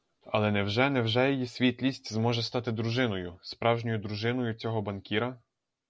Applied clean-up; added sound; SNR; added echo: none; none; none; none.